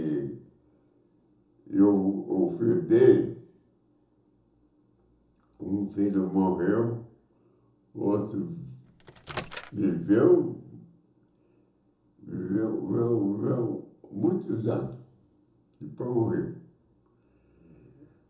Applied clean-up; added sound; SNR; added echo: none; Microwave oven; 13 dB; reverberation time 0.6 s.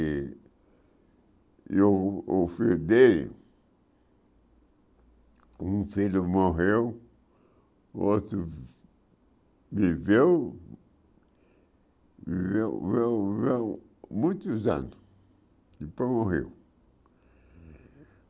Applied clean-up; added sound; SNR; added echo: none; none; none; none.